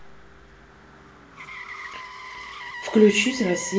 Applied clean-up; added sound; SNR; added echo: none; Motor vehicle (road); 13 dB; none.